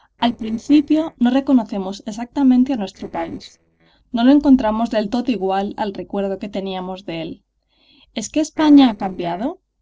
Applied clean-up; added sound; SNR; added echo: neural separator model SepFormer DNS4.